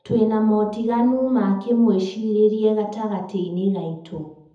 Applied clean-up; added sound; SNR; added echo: none; none; none; reverberation time 0.7 s.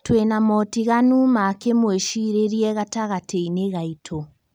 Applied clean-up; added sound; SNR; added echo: none; none; none; none.